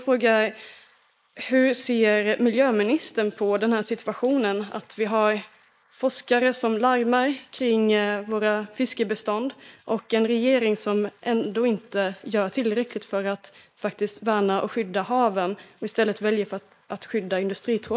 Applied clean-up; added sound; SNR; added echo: neural mask model Resemble Enhance denoiser.